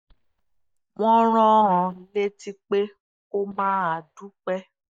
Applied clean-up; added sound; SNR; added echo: neural mask model DeepFilterNet 3.